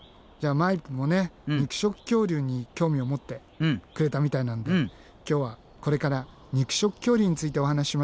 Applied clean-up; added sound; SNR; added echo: none; none; none; none.